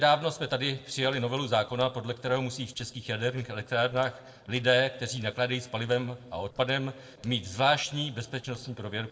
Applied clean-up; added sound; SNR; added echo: neural separator model SepFormer DNS4.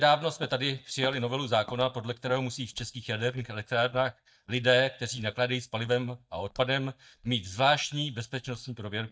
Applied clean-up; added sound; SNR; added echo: neural mask model DeepFilterNet 3.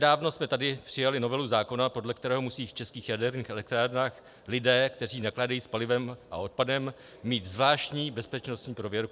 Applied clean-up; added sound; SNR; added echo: none; none; none; none.